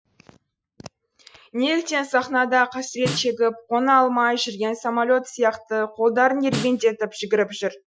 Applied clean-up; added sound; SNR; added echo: classical method Wiener filter.